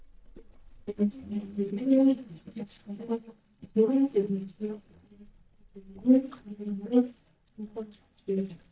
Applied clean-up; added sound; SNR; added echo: neural mask model DeepFilterNet 3.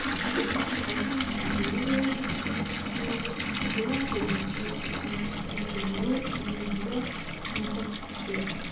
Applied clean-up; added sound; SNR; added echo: none; Bathtub (filling or washing) / Water tap, faucet; -3 dB; reverberation time 0.7 s.